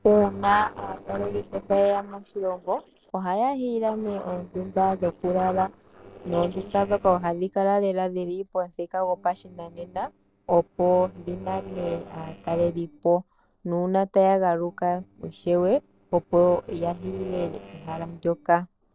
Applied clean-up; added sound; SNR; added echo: neural separator model SepFormer DNS4.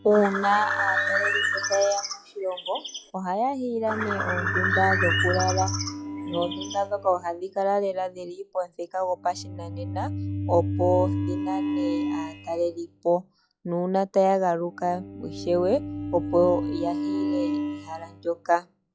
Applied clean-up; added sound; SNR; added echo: classical method log-MMSE.